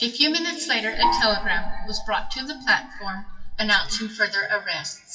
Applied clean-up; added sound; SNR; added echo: classical method WPE with log-MMSE.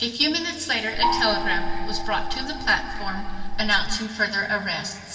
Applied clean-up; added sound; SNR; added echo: none; Gong; -1 dB; reverberation time 2.9 s.